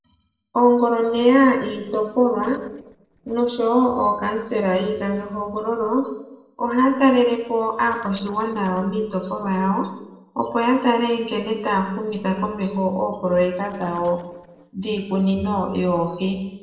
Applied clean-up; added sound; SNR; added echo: neural separator model SepFormer DNS4.